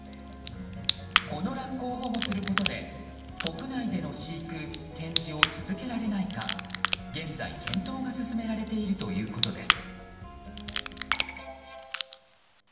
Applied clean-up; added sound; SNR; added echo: none; Crack / Crackle; -2 dB; reverberation time 1.2 s.